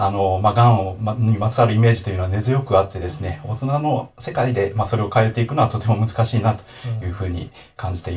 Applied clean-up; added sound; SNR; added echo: none; none; none; reverberation time 0.2 s.